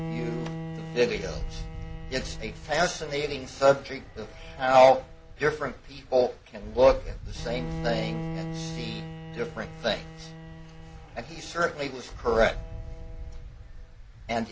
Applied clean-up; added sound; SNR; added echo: none; Bowed string instrument + Wind; 9 dB; none.